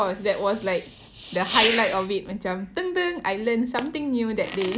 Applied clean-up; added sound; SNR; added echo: none; Fireworks; 6 dB; none.